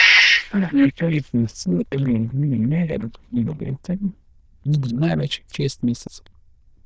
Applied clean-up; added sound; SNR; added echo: neural diffusion model UNIVERSE++.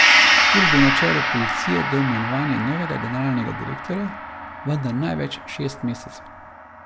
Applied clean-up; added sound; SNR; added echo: none; Gong; -2 dB; none.